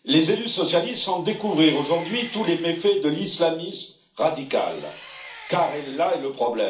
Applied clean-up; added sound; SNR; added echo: none; Engine; 20 dB; reverberation time 0.4 s.